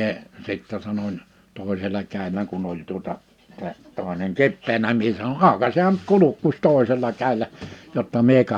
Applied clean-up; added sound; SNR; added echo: none; none; none; none.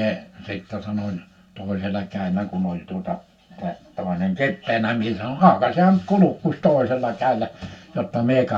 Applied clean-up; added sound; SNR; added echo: none; none; none; reverberation time 0.2 s.